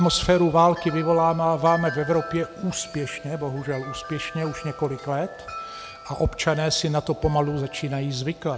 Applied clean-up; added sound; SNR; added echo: none; Wind chime; 15 dB; none.